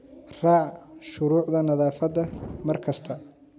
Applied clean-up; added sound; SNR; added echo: none; Fire; 18 dB; none.